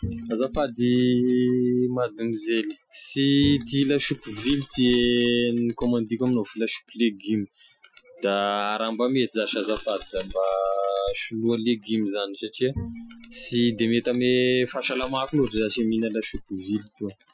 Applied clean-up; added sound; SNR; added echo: classical method Wiener filter.